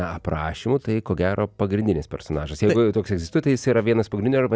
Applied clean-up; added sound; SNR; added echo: none; none; none; none.